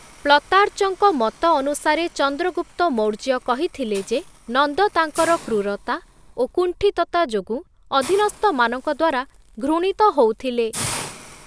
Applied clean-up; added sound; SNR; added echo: none; Hiss; 16 dB; none.